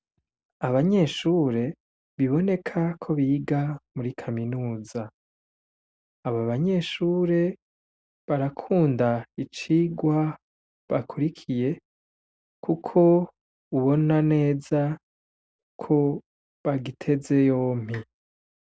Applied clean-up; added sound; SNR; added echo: none; none; none; none.